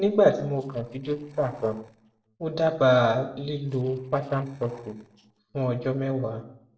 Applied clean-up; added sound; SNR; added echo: neural separator model SepFormer DNS4.